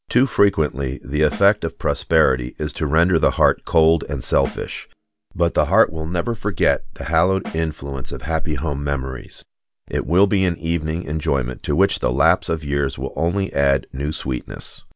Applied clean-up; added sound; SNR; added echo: none; Snare drum; 19 dB; none.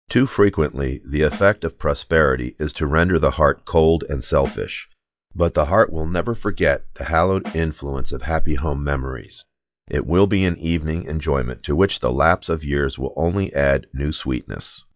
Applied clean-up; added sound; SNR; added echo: classical method log-MMSE.